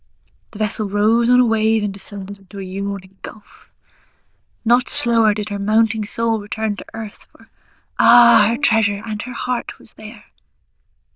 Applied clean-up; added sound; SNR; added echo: neural diffusion model UNIVERSE++.